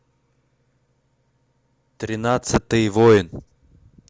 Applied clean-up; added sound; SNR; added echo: none; none; none; none.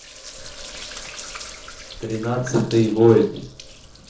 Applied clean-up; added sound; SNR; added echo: neural separator model SepFormer DNS4.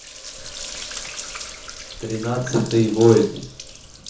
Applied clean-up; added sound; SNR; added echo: none; Sink (filling or washing); 13 dB; reverberation time 0.6 s.